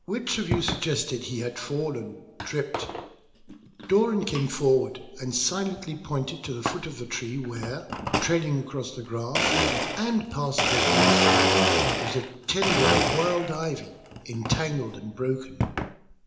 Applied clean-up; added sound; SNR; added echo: none; Domestic sounds, home sounds; -1 dB; reverberation time 0.8 s.